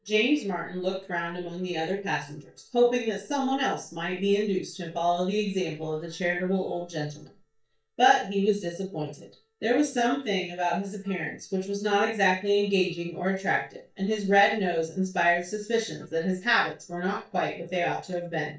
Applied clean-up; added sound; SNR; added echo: neural mask model DeepFilterNet 3.